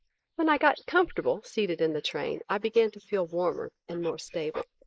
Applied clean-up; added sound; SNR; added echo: neural mask model Resemble Enhance denoiser.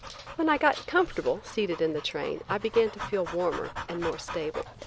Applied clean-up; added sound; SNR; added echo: none; Dog; 12 dB; none.